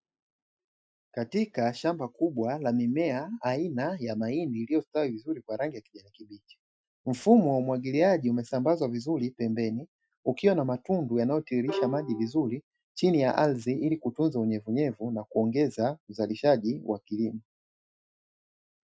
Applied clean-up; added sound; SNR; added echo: classical method Wiener filter.